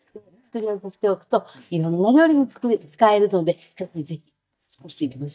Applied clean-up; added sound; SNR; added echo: neural mask model DeepFilterNet 3.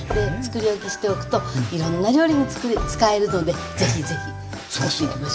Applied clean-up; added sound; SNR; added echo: none; Knock; 15 dB; reverberation time 1.2 s.